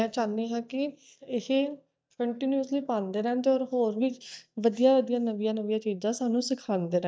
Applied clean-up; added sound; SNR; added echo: neural mask model DeepFilterNet 3.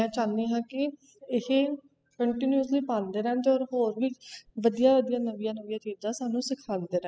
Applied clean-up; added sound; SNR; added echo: classical method spectral subtraction.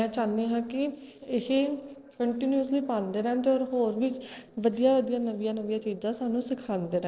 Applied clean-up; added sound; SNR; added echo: neural separator model SepFormer DNS4.